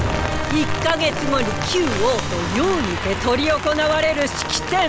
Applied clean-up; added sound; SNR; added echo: none; Rain; 8 dB; none.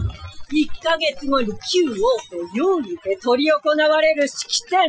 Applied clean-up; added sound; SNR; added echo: classical method Wiener filter.